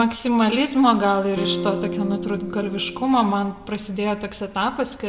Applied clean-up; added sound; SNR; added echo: none; Electric guitar / Strum; 6 dB; reverberation time 1.0 s.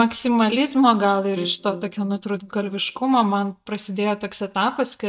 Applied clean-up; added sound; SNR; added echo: neural mask model DeepFilterNet 3.